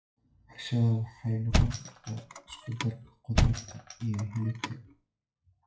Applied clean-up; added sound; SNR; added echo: classical method WPE with log-MMSE.